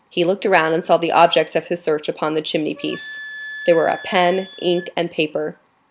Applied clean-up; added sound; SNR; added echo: none; Wind instrument, woodwind instrument; 17 dB; none.